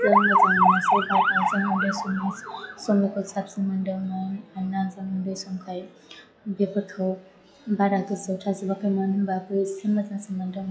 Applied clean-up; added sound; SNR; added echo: classical method log-MMSE.